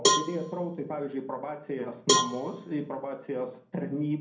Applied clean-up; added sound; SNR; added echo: none; Cowbell; -2 dB; reverberation time 0.5 s.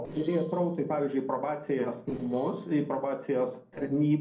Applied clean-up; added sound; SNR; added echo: neural separator model SepFormer DNS4.